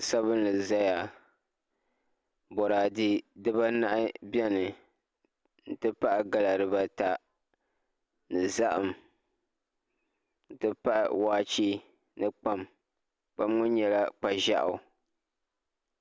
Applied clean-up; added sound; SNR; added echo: none; none; none; none.